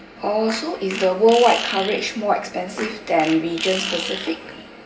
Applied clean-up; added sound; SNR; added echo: none; Fart; 10 dB; reverberation time 1.6 s.